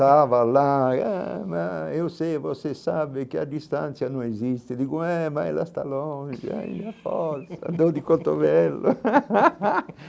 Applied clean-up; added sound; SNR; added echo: none; none; none; none.